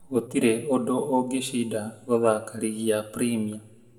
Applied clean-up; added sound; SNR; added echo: none; none; none; reverberation time 1.0 s.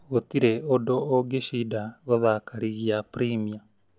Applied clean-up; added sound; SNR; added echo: none; none; none; none.